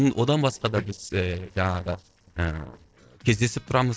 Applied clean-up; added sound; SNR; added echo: neural separator model SepFormer DNS4.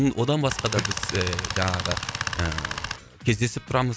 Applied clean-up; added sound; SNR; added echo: none; Tools; 4 dB; none.